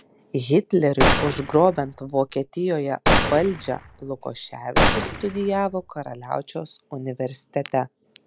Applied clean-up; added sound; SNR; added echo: none; Gunshot, gunfire; -1 dB; none.